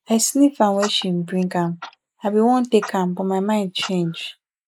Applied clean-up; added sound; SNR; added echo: neural mask model Resemble Enhance denoiser.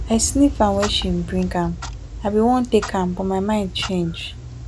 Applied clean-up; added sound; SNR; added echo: none; Clock; 10 dB; none.